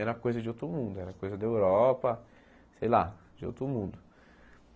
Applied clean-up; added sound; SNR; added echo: none; none; none; none.